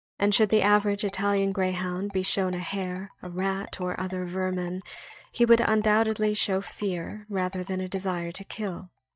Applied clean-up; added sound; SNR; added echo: neural mask model DeepFilterNet 3.